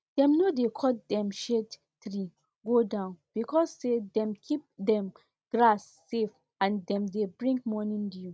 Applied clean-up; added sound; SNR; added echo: none; none; none; none.